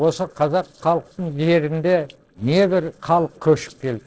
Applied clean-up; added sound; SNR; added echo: neural separator model SepFormer DNS4.